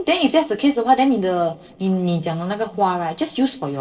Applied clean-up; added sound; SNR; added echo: neural separator model SepFormer DNS4.